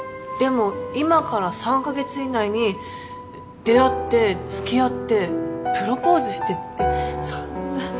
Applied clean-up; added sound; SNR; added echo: none; none; none; none.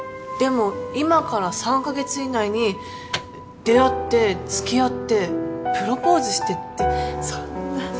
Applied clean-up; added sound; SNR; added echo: none; Microwave oven; 15 dB; none.